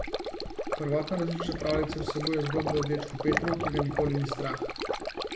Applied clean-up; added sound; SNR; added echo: none; Stream; 1 dB; none.